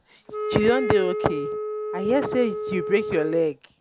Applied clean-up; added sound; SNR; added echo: none; Wind instrument, woodwind instrument; 4 dB; none.